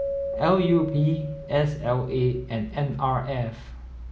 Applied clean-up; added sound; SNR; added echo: none; Keyboard (musical); 11 dB; none.